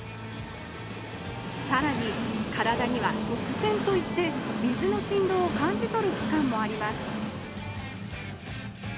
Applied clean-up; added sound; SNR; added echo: none; Train; 3 dB; none.